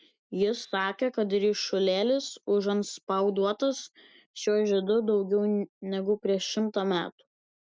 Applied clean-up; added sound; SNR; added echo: none; none; none; none.